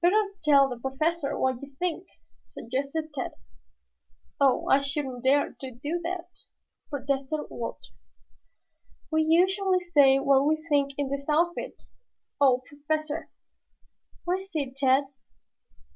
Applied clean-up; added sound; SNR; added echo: none; none; none; none.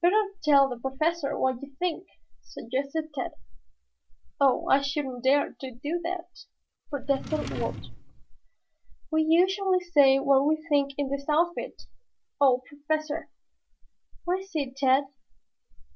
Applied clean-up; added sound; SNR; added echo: none; Drawer open or close; 10 dB; none.